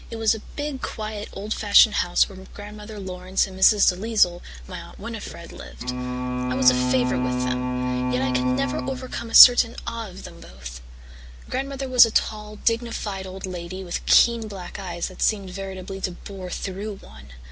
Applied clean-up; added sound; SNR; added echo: none; Bowed string instrument; -1 dB; none.